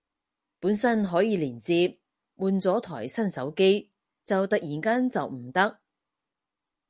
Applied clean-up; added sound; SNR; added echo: none; none; none; none.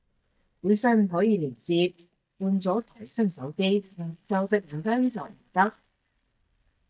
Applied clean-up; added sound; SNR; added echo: neural mask model DeepFilterNet 3.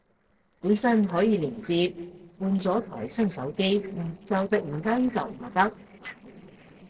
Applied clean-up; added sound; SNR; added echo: neural separator model SepFormer DNS4.